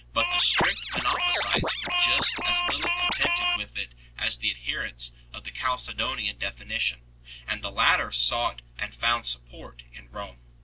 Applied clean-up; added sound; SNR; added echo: none; Scratching (performance technique); -2 dB; none.